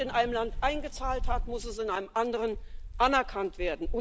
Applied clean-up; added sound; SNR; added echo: none; Thunder / Rain; 5 dB; none.